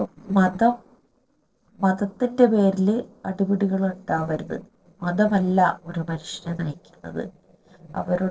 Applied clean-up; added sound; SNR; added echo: neural separator model SepFormer DNS4.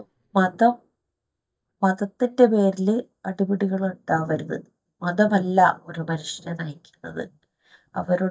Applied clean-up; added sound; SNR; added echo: neural mask model DeepFilterNet 3.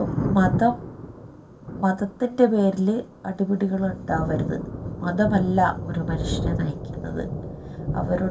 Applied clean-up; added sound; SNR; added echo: none; Thunder; 5 dB; reverberation time 0.2 s.